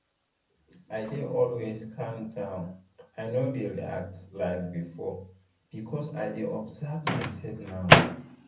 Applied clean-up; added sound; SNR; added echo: none; Microwave oven; -2 dB; reverberation time 0.3 s.